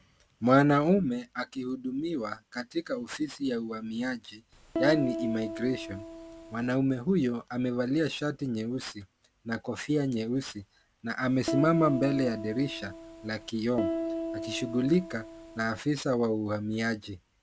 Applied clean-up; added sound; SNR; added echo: none; Piano; 6 dB; none.